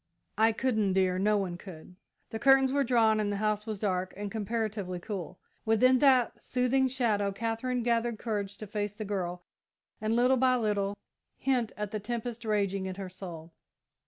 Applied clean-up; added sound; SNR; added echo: none; none; none; none.